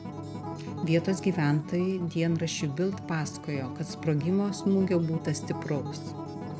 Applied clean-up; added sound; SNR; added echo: none; Acoustic guitar; 9 dB; none.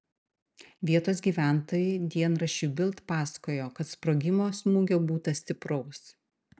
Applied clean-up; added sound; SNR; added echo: none; none; none; none.